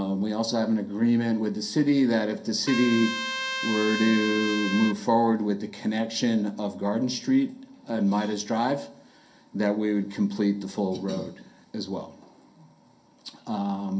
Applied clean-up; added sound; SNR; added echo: none; Trumpet; 5 dB; reverberation time 0.3 s.